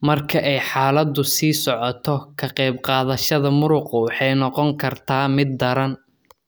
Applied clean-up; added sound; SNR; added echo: none; none; none; none.